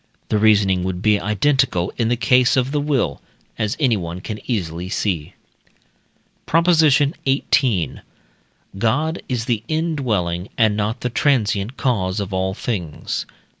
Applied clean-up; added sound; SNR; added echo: none; none; none; none.